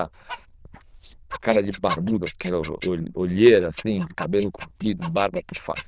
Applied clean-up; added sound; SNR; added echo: neural diffusion model UNIVERSE++.